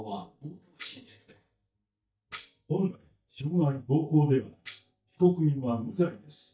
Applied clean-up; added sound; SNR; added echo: neural mask model DeepFilterNet 3.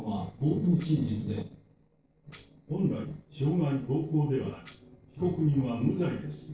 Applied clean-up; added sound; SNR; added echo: neural separator model SepFormer DNS4.